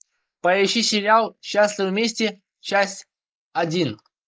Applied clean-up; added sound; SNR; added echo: neural mask model Resemble Enhance denoiser.